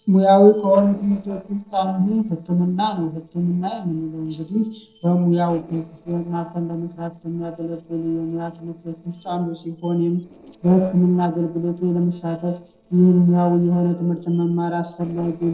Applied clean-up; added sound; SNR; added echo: neural separator model SepFormer DNS4.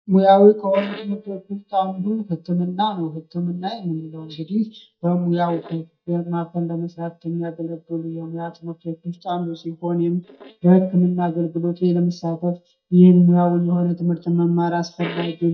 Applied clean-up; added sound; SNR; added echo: neural mask model DeepFilterNet 3.